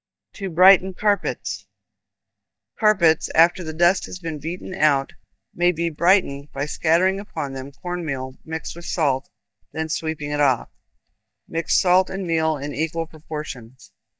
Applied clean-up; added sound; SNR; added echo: neural mask model DeepFilterNet 3.